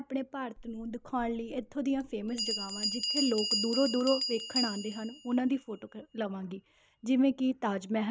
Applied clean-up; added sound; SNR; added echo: none; Bell; 7 dB; none.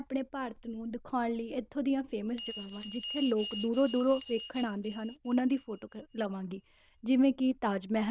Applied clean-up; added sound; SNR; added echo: neural diffusion model UNIVERSE++.